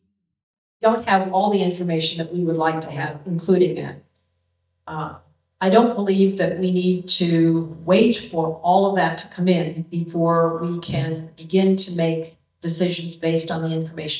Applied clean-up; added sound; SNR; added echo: neural mask model DeepFilterNet 3.